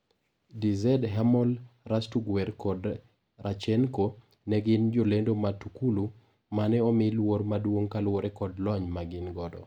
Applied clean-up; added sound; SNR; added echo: none; none; none; none.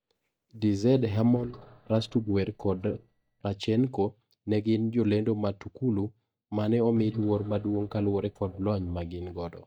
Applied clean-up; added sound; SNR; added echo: neural mask model DeepFilterNet 3.